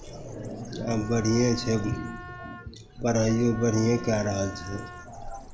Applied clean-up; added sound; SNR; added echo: none; Wind instrument, woodwind instrument + Bird; 14 dB; none.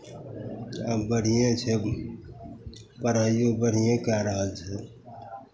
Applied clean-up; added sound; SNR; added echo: none; none; none; none.